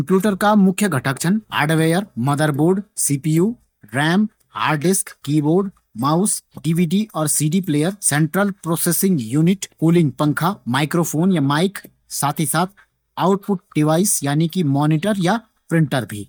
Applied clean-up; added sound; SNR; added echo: neural mask model DeepFilterNet 3.